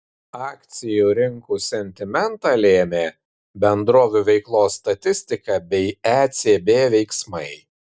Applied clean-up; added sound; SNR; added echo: none; none; none; none.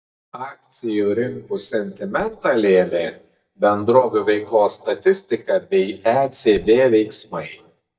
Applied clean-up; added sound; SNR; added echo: neural mask model DeepFilterNet 3.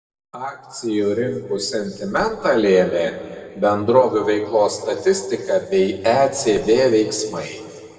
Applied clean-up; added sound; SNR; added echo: neural separator model SepFormer DNS4.